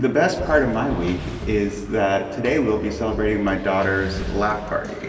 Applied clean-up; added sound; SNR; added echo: none; Motorcycle; 18 dB; reverberation time 2.2 s.